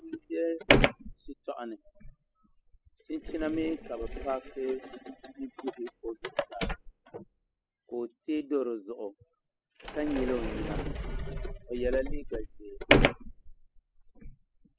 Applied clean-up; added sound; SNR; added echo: classical method spectral subtraction.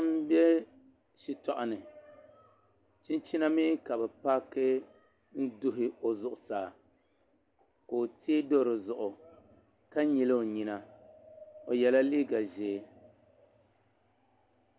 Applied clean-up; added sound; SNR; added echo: none; none; none; none.